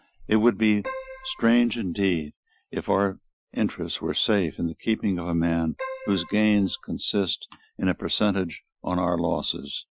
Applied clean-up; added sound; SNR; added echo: classical method Wiener filter.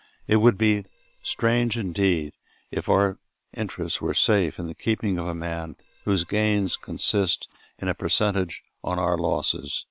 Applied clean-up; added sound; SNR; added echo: neural separator model SepFormer WHAM!.